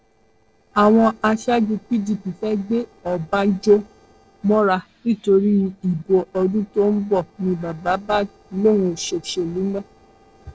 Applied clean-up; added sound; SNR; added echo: neural separator model SepFormer DNS4.